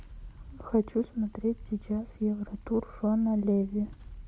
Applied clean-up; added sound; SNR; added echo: none; none; none; none.